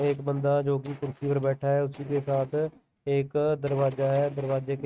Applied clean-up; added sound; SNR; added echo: neural mask model RNNoise.